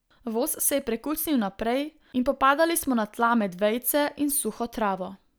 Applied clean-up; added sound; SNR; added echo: none; none; none; none.